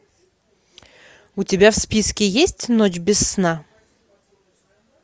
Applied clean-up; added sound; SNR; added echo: none; none; none; none.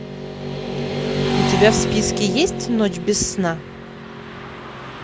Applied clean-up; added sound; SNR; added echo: none; Motorcycle / Traffic noise, roadway noise; 1 dB; none.